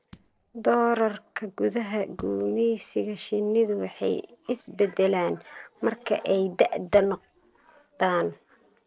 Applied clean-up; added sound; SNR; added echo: neural separator model SepFormer DNS4.